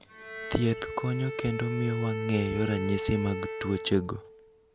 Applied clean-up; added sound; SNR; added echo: none; Bowed string instrument; 7 dB; none.